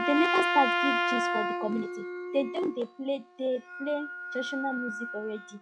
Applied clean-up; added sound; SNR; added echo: classical method log-MMSE.